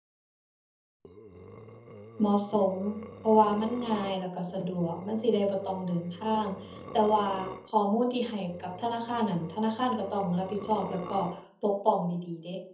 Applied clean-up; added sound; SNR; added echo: none; Burping, eructation; 14 dB; reverberation time 0.6 s.